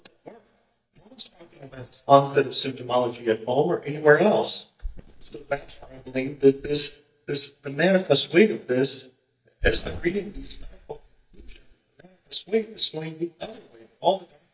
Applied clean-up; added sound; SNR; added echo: neural mask model DeepFilterNet 3.